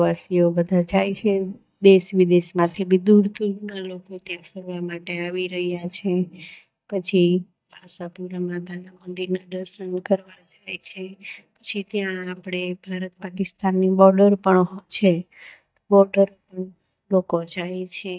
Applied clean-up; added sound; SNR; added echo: neural mask model DeepFilterNet 3.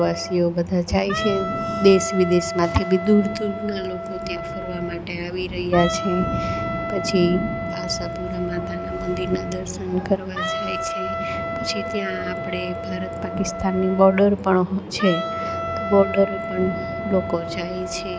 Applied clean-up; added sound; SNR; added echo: none; Wind instrument, woodwind instrument; 7 dB; none.